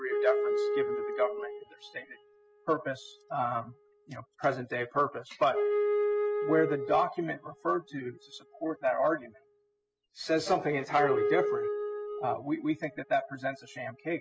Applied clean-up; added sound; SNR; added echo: classical method spectral subtraction.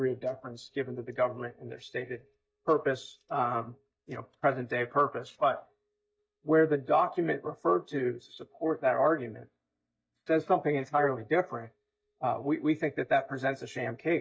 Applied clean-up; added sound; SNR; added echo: neural mask model DeepFilterNet 3.